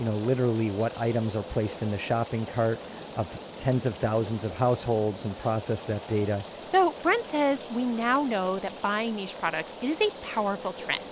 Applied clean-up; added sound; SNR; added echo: none; Rain; 13 dB; none.